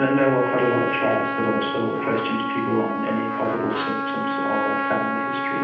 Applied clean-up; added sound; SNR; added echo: none; Trumpet; 2 dB; reverberation time 0.8 s.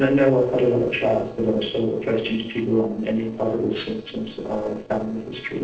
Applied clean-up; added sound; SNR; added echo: neural separator model SepFormer DNS4.